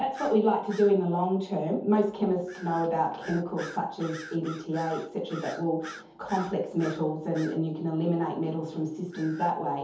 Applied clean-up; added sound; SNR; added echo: none; Bird vocalization, bird call, bird song; 19 dB; reverberation time 0.6 s.